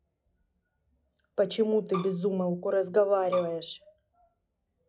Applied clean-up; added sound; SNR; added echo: classical method log-MMSE.